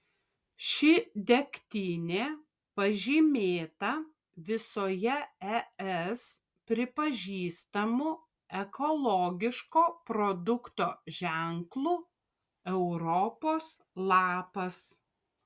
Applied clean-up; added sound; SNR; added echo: none; none; none; none.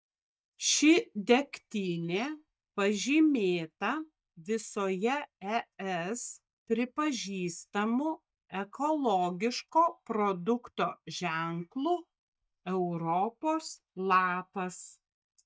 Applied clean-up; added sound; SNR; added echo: neural mask model DeepFilterNet 3.